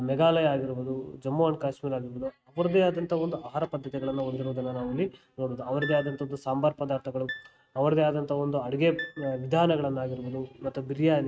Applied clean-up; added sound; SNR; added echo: neural mask model RNNoise.